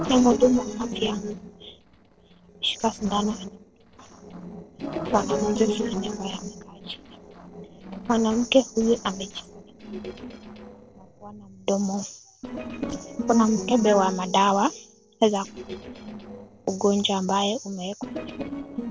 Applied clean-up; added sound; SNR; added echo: neural separator model SepFormer DNS4.